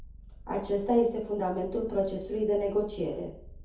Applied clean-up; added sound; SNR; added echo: none; Purr; 17 dB; reverberation time 0.6 s.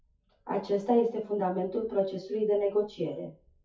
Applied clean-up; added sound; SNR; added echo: classical method WPE with log-MMSE.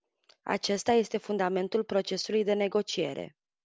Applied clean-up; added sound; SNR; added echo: none; none; none; none.